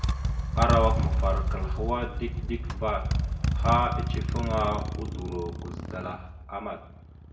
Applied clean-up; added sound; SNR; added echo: none; Motorcycle; -3 dB; reverberation time 0.6 s.